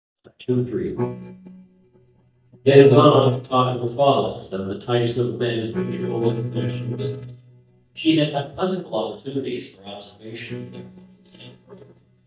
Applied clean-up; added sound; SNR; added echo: neural mask model DeepFilterNet 3.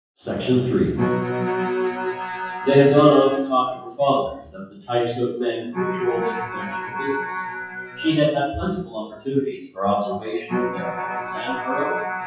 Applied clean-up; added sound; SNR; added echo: classical method WPE with log-MMSE.